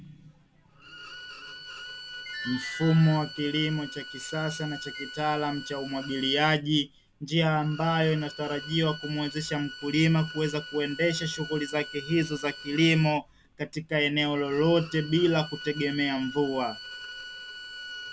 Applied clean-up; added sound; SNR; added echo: none; Bowed string instrument; 14 dB; none.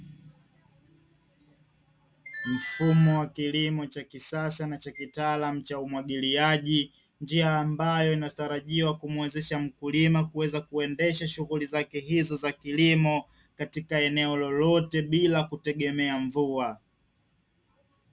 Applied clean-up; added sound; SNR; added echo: none; none; none; none.